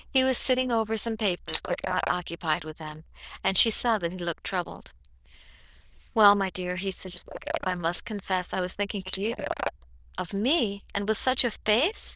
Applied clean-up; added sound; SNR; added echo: neural diffusion model UNIVERSE++.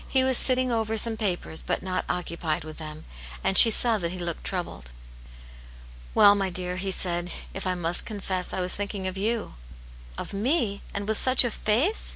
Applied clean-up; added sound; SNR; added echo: none; none; none; none.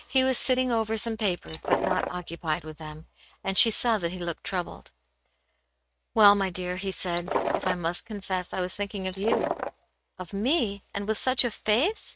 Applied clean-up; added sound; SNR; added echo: neural mask model RNNoise.